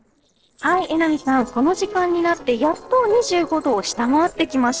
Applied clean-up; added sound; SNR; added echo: neural separator model SepFormer DNS4.